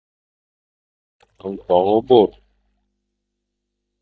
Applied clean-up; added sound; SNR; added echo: neural mask model DeepFilterNet 3.